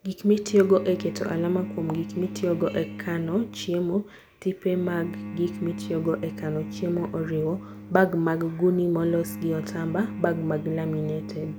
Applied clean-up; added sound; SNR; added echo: none; Bowed string instrument; 11 dB; none.